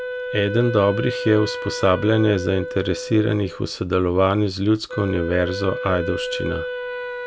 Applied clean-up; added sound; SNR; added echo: none; Wind instrument, woodwind instrument; 8 dB; none.